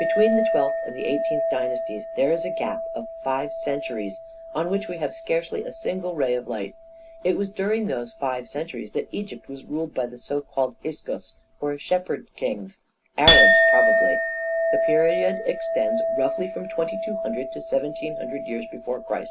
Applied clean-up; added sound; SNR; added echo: none; Chink, clink; -1 dB; none.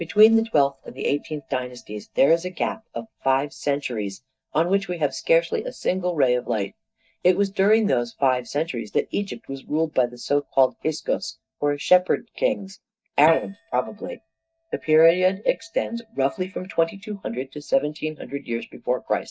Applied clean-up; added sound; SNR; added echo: neural mask model DeepFilterNet 3.